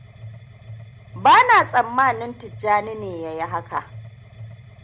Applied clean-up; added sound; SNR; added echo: none; Mechanisms; 18 dB; none.